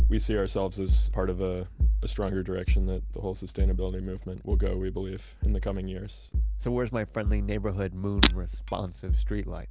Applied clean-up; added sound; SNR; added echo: none; Shatter; 4 dB; none.